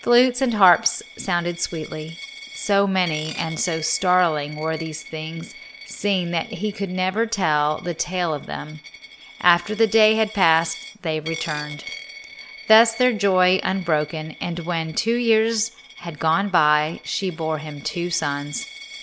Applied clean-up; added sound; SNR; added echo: none; Coin (dropping); 17 dB; none.